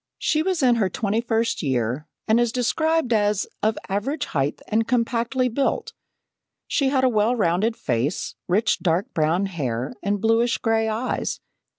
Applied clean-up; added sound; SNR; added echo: none; none; none; none.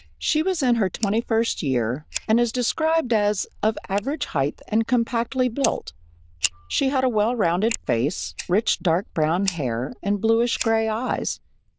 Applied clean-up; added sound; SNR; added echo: neural diffusion model UNIVERSE++.